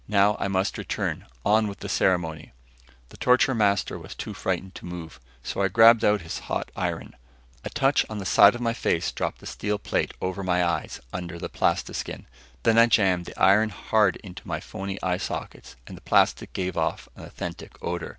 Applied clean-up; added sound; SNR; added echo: none; none; none; none.